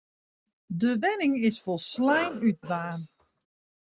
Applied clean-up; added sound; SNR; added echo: neural mask model RNNoise.